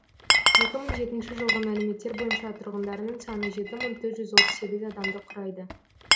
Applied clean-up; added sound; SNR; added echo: none; Glass; -5 dB; none.